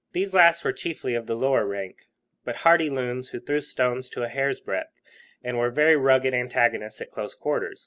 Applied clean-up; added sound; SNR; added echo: none; none; none; none.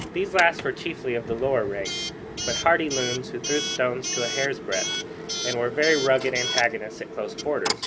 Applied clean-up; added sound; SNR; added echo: none; Coin (dropping) / Alarm; 5 dB; none.